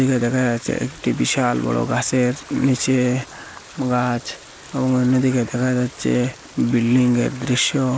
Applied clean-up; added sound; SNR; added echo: neural mask model Resemble Enhance denoiser.